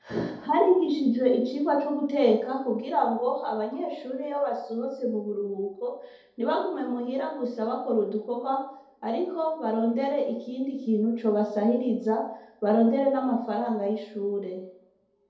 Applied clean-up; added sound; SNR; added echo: none; none; none; reverberation time 1.9 s.